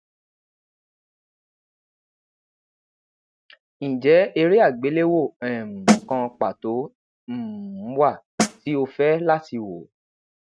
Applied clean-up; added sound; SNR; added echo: neural mask model RNNoise.